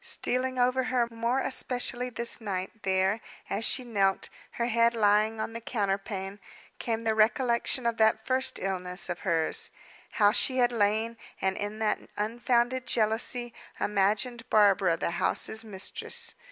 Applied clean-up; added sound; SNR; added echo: none; none; none; none.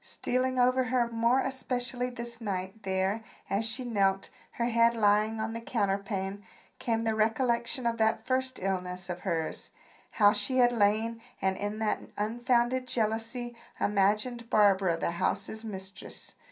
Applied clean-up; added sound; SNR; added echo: none; none; none; reverberation time 0.3 s.